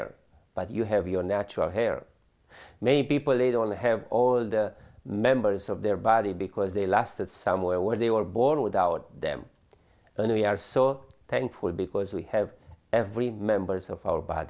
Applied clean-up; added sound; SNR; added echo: none; none; none; none.